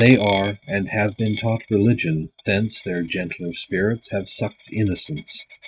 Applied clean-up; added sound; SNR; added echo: neural mask model RNNoise.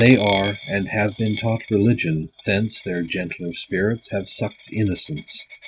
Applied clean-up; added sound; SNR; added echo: none; Coin (dropping); 15 dB; none.